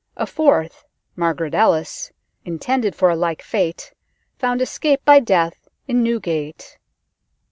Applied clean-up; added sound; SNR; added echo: none; none; none; none.